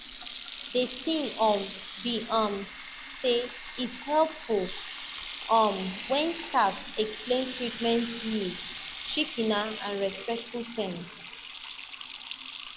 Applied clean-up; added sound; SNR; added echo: none; Sink (filling or washing) / Water tap, faucet; 10 dB; none.